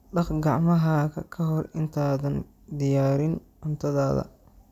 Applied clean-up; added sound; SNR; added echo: none; none; none; none.